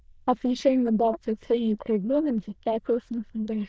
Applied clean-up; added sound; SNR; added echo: neural diffusion model UNIVERSE++.